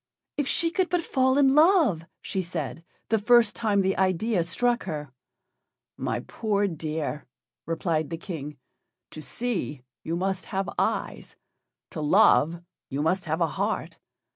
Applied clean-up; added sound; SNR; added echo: none; none; none; none.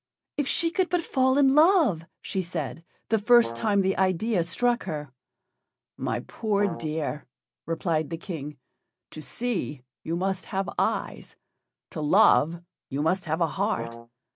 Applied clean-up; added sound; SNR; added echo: none; Brass instrument; 11 dB; none.